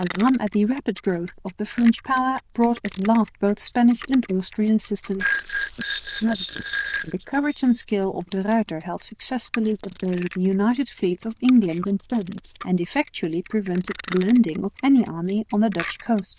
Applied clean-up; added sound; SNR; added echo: neural diffusion model UNIVERSE++.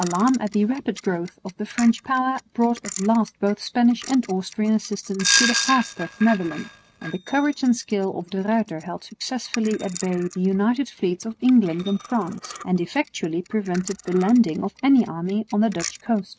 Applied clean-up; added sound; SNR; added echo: neural mask model RNNoise.